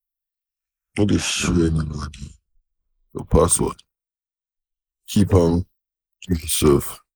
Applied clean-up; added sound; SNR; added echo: neural mask model Resemble Enhance denoiser.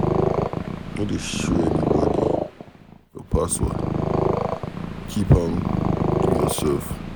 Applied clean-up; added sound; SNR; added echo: none; Purr; -3 dB; none.